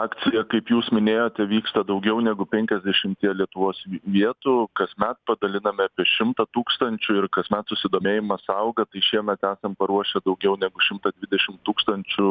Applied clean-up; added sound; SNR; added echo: none; none; none; none.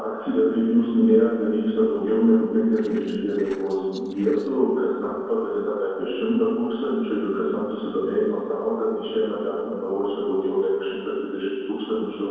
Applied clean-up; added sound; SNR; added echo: neural separator model SepFormer DNS4.